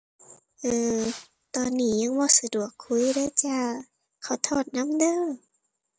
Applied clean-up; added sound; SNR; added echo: none; Fireworks; 20 dB; none.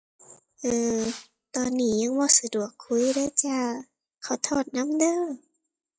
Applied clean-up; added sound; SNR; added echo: classical method log-MMSE.